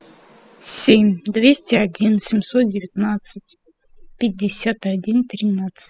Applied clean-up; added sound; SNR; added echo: classical method spectral subtraction.